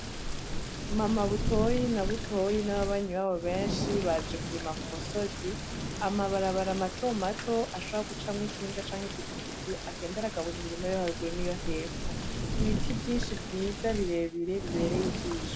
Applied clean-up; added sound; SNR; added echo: none; Thunder / Rain; 2 dB; none.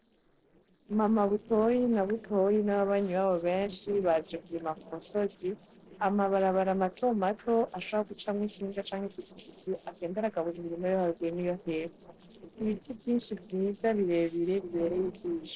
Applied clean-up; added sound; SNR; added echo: neural separator model SepFormer DNS4.